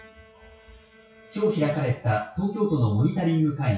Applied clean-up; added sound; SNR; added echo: classical method WPE with log-MMSE.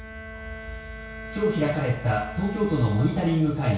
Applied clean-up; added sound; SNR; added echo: none; Bowed string instrument; 15 dB; reverberation time 0.6 s.